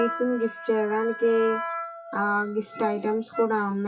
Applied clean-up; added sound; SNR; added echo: classical method WPE with log-MMSE.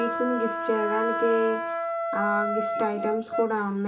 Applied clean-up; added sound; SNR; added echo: none; Wind instrument, woodwind instrument; 2 dB; reverberation time 0.2 s.